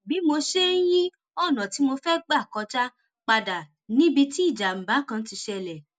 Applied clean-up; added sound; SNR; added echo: none; none; none; none.